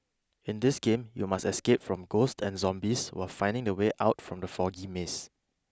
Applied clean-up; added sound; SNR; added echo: none; none; none; none.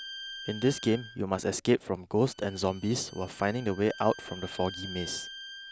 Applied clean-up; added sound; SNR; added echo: none; Bowed string instrument; 15 dB; none.